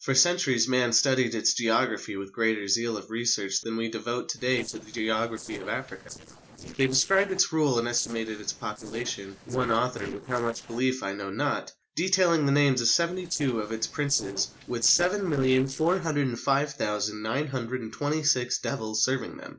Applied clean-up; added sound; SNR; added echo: neural separator model SepFormer DNS4.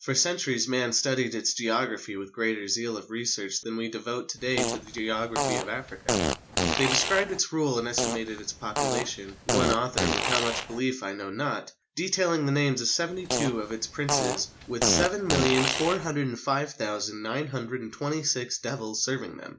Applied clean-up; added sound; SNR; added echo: none; Fart; 0 dB; none.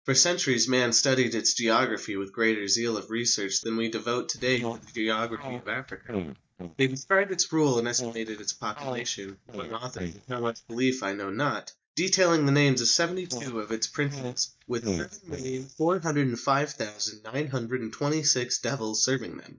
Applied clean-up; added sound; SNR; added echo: neural mask model DeepFilterNet 3.